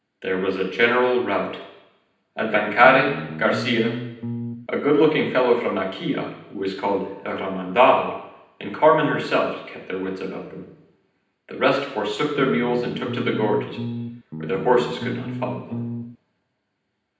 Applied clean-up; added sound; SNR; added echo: none; Bass guitar; 8 dB; reverberation time 0.9 s.